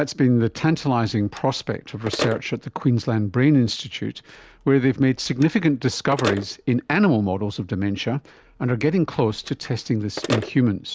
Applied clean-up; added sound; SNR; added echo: none; Telephone; 14 dB; none.